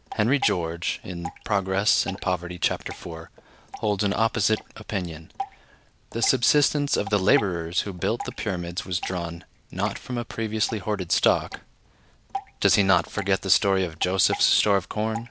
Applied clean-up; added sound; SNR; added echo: none; Drip / Water; 15 dB; none.